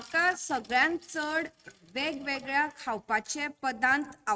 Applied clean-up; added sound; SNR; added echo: neural mask model RNNoise.